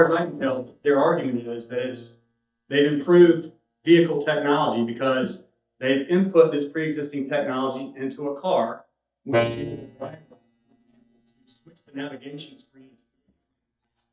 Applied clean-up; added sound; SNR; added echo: neural mask model DeepFilterNet 3.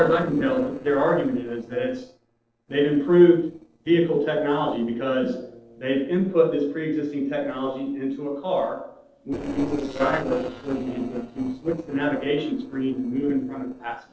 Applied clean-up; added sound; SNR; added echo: neural separator model SepFormer DNS4.